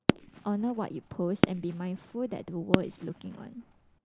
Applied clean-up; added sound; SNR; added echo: none; Fireworks; -2 dB; none.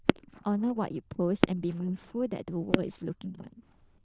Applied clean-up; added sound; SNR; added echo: neural diffusion model UNIVERSE++.